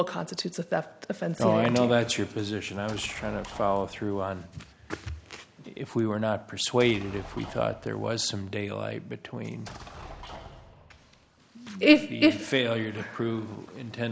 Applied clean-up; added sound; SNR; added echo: none; Explosion; 17 dB; none.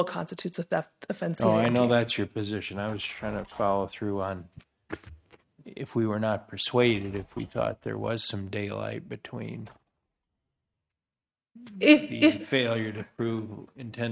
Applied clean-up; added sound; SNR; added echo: neural mask model RNNoise.